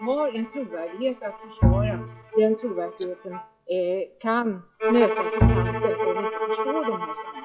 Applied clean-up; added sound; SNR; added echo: classical method log-MMSE.